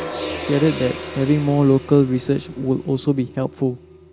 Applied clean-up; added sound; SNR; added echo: none; Gong; 12 dB; none.